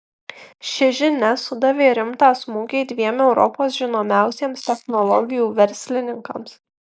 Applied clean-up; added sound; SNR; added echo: neural mask model Resemble Enhance denoiser.